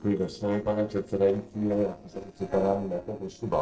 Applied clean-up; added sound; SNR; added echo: neural separator model SepFormer DNS4.